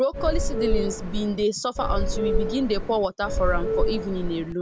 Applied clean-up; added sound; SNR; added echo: none; Subway, metro, underground / Doorbell; -2 dB; none.